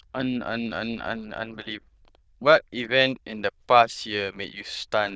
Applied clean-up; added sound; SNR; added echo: neural diffusion model UNIVERSE++.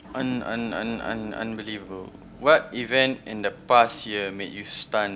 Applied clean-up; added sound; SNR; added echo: none; Motor vehicle (road) / Engine; 19 dB; none.